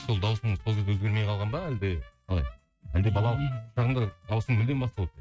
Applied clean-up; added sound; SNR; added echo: neural mask model RNNoise.